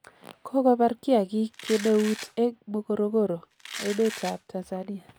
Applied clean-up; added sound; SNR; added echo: none; Domestic sounds, home sounds; 14 dB; none.